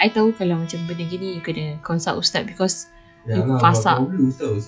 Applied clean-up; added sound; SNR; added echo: classical method log-MMSE.